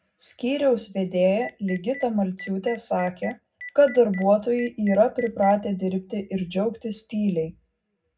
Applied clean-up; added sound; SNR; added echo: none; Telephone; 17 dB; reverberation time 0.3 s.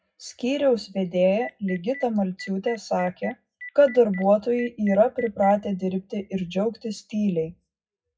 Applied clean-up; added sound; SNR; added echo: classical method WPE with log-MMSE.